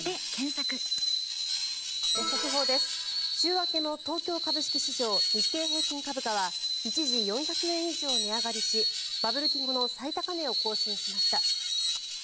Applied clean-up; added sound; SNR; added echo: none; Screech; -5 dB; none.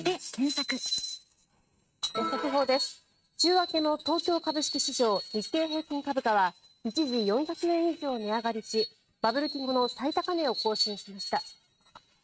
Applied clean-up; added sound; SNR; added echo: neural mask model RNNoise.